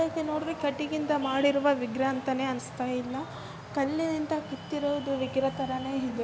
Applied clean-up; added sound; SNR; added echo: none; none; none; none.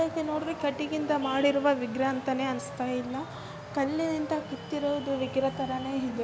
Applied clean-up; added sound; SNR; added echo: none; Wind instrument, woodwind instrument; 18 dB; none.